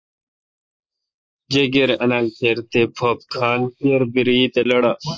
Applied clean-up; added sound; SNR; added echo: neural mask model Resemble Enhance denoiser.